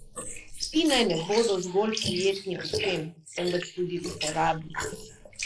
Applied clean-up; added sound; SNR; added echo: neural mask model Resemble Enhance denoiser.